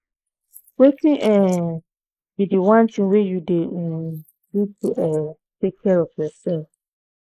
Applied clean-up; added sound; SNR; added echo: neural mask model Resemble Enhance denoiser.